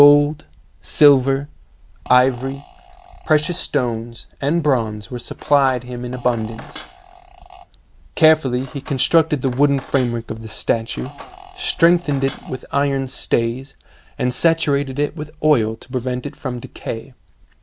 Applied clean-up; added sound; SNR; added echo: none; Fart + Cutlery, silverware; 20 dB; none.